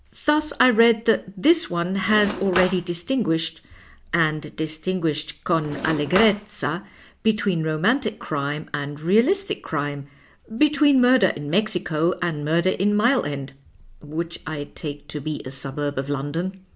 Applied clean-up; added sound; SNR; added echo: none; Cutlery, silverware / Drawer open or close; 7 dB; none.